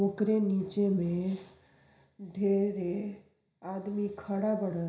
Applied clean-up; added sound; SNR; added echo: none; none; none; reverberation time 0.5 s.